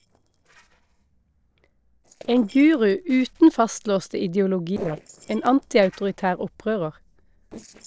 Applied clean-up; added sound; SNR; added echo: neural separator model SepFormer DNS4.